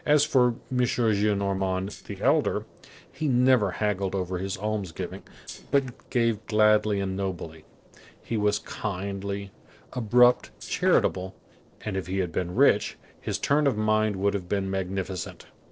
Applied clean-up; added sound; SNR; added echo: neural separator model SepFormer DNS4.